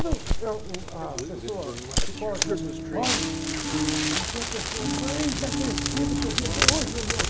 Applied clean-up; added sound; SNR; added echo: none; Crackle; -3 dB; none.